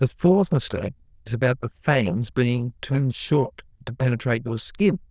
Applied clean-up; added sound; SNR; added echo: neural diffusion model UNIVERSE++.